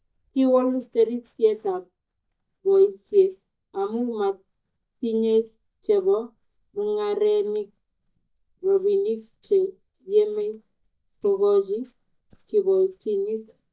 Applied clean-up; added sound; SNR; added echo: neural mask model DeepFilterNet 3.